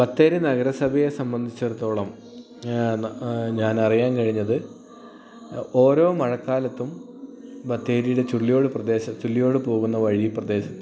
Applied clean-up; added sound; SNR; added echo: none; none; none; none.